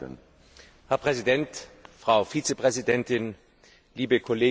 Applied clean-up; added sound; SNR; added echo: none; none; none; none.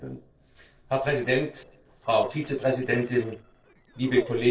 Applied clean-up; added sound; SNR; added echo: neural separator model SepFormer DNS4.